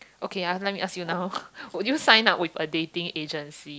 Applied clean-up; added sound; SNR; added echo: none; none; none; none.